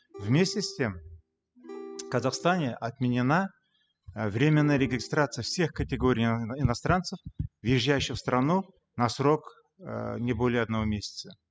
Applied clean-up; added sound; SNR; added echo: classical method spectral subtraction.